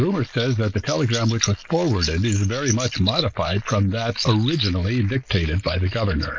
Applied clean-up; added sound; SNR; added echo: neural mask model Resemble Enhance denoiser.